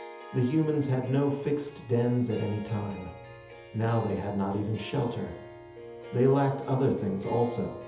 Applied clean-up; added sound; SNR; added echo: none; Harp; 16 dB; reverberation time 0.8 s.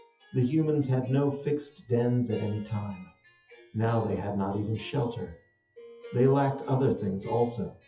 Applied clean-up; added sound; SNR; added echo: classical method WPE with log-MMSE.